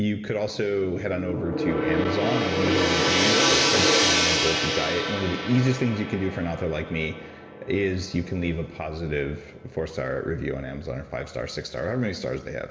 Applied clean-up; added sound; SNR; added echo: none; Gong; 0 dB; reverberation time 2.4 s.